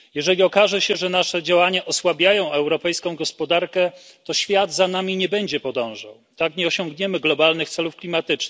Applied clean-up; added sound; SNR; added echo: none; none; none; none.